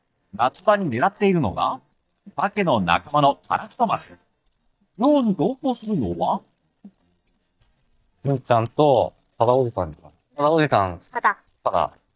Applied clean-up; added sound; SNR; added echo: neural mask model DeepFilterNet 3.